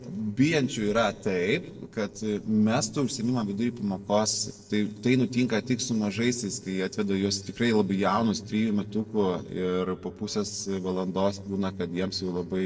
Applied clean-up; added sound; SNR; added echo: neural separator model SepFormer DNS4.